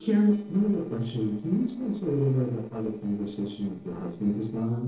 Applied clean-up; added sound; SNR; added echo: neural separator model SepFormer DNS4.